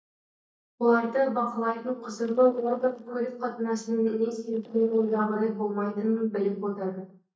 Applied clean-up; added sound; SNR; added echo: neural mask model DeepFilterNet 3.